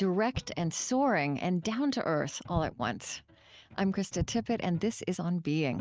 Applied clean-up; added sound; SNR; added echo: neural mask model RNNoise.